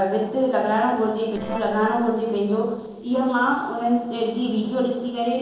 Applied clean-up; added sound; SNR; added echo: neural separator model SepFormer DNS4.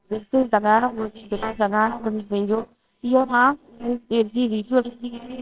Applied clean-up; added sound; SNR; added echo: neural separator model SepFormer WHAMR!.